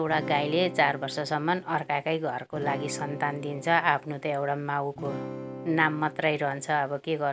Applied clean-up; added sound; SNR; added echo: none; Acoustic guitar / Strum; 12 dB; none.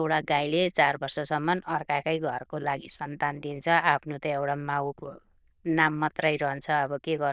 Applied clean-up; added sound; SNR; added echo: neural diffusion model UNIVERSE++.